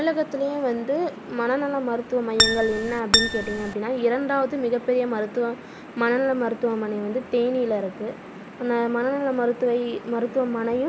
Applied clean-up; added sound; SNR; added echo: none; Acoustic guitar; -2 dB; none.